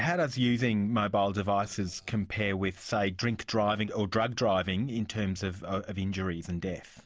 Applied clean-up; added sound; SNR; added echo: neural separator model SepFormer DNS4.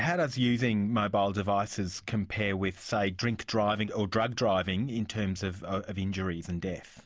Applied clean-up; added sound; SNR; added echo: none; none; none; none.